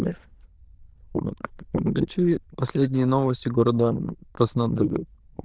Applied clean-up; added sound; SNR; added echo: neural diffusion model UNIVERSE++.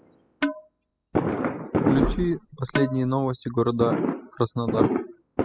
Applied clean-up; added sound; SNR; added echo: classical method spectral subtraction.